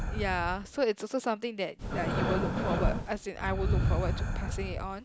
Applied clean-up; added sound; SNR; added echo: none; Breathing; -2 dB; none.